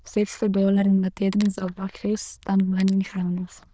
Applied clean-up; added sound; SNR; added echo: neural diffusion model UNIVERSE++.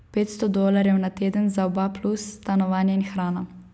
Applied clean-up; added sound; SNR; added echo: none; none; none; none.